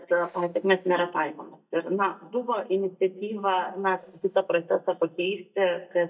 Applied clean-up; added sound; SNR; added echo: neural mask model DeepFilterNet 3.